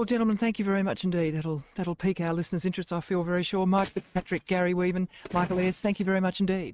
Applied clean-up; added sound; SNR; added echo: neural mask model RNNoise.